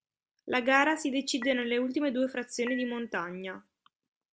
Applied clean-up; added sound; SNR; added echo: none; Dishes, pots, and pans / Chink, clink; 15 dB; none.